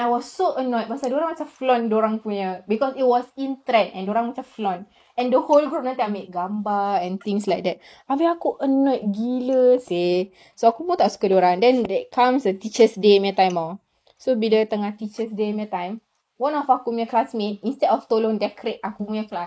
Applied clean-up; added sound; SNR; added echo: neural mask model Resemble Enhance denoiser.